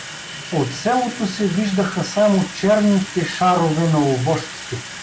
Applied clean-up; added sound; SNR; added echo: none; Sink (filling or washing) / Water tap, faucet; 13 dB; none.